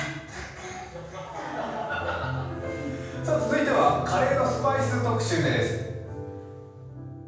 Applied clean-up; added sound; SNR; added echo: none; none; none; reverberation time 1.2 s.